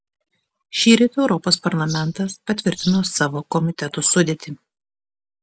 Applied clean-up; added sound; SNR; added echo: none; Bird vocalization, bird call, bird song; 15 dB; none.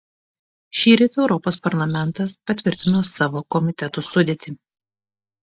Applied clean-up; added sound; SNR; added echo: neural mask model DeepFilterNet 3.